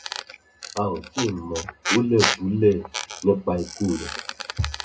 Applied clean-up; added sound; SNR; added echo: none; Squeak; 7 dB; reverberation time 0.2 s.